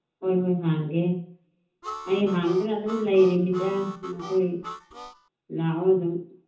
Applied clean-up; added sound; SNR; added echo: none; Harmonica; 14 dB; reverberation time 0.6 s.